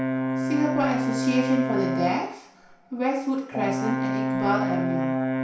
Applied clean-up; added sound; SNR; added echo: none; Brass instrument; -1 dB; reverberation time 0.6 s.